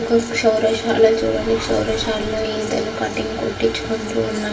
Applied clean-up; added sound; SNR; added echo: none; Bird; 13 dB; reverberation time 0.1 s.